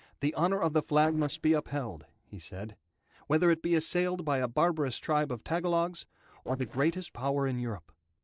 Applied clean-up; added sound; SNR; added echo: neural separator model SepFormer DNS4.